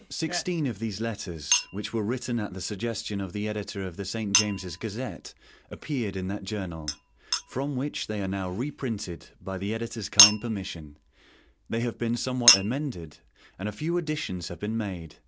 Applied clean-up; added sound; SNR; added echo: none; Chink, clink; 1 dB; none.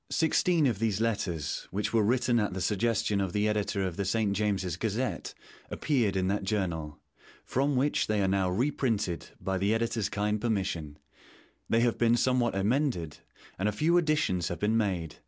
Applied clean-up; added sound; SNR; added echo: none; none; none; none.